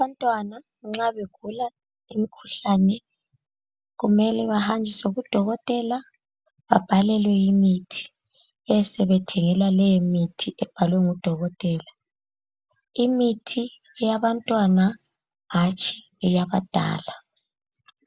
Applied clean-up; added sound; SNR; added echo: none; none; none; none.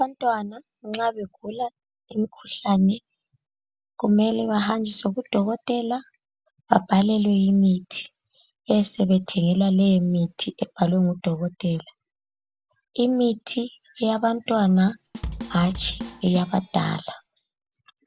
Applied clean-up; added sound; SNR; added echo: none; Drum kit; 12 dB; none.